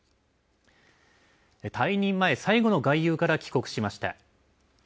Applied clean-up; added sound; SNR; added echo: none; none; none; none.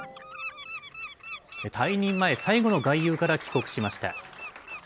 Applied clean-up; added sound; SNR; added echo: none; Applause + Bird; 12 dB; none.